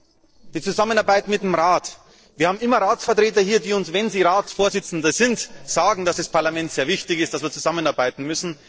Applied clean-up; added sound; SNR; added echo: neural separator model SepFormer DNS4.